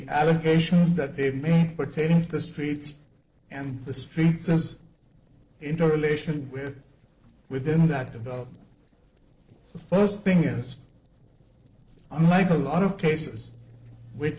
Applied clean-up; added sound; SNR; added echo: neural separator model SepFormer DNS4.